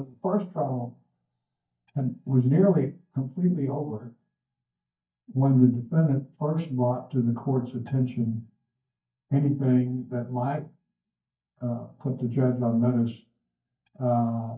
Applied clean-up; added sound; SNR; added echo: neural mask model DeepFilterNet 3.